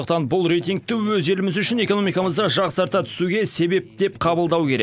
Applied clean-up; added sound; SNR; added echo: none; none; none; none.